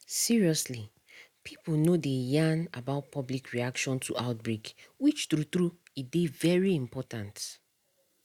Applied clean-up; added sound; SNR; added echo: none; none; none; none.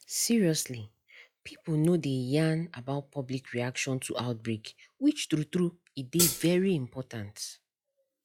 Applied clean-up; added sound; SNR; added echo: classical method log-MMSE.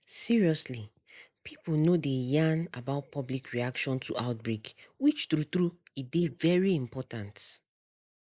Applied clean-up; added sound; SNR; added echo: neural mask model Resemble Enhance denoiser.